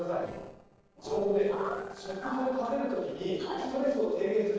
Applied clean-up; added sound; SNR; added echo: neural separator model SepFormer DNS4.